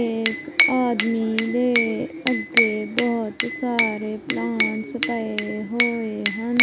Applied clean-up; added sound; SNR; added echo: none; Glass / Bell; 1 dB; none.